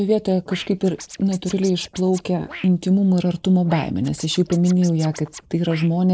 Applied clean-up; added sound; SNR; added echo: neural mask model Resemble Enhance denoiser.